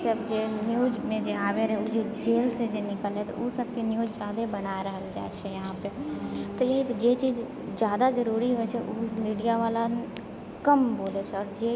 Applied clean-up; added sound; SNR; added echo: none; none; none; none.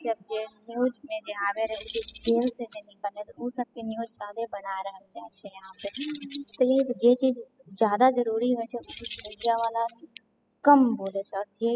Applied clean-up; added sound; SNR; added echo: classical method spectral subtraction.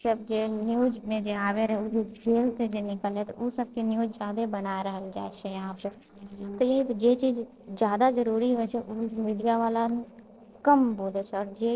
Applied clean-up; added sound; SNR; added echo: neural separator model SepFormer DNS4.